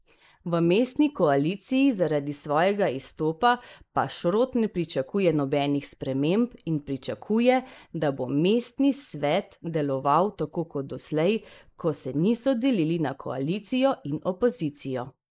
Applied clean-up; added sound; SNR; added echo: neural mask model Resemble Enhance denoiser.